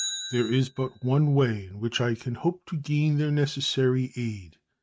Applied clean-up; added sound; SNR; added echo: neural mask model RNNoise.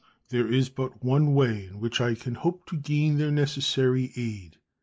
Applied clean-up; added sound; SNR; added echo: neural mask model Resemble Enhance denoiser.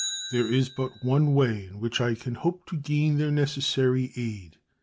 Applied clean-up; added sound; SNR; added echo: none; Bicycle; 16 dB; none.